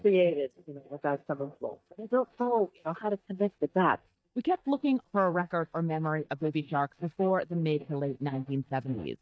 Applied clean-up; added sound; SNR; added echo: neural mask model DeepFilterNet 3.